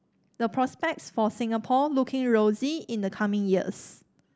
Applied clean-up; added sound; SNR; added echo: none; none; none; none.